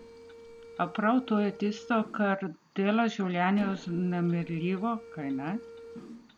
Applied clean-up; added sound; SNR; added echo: none; Mechanisms; 17 dB; none.